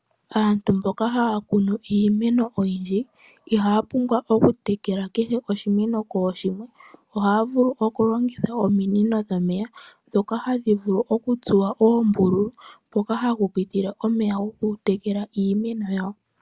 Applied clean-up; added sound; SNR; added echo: none; none; none; none.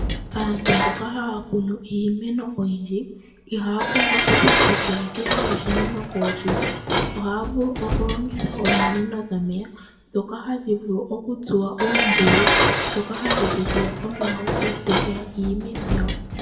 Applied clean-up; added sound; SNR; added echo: none; Dishes, pots, and pans; -1 dB; reverberation time 0.6 s.